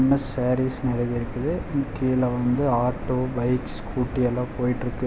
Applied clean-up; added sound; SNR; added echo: none; none; none; none.